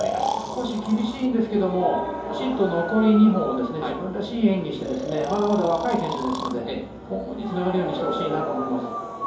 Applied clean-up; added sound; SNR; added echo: none; Breathing; 10 dB; reverberation time 2.8 s.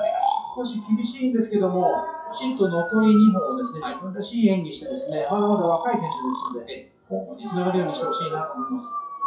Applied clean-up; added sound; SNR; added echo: classical method WPE with log-MMSE.